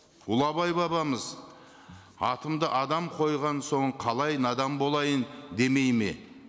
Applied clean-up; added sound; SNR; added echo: none; none; none; none.